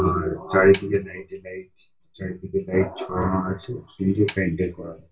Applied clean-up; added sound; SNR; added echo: none; Snare drum; 16 dB; reverberation time 0.2 s.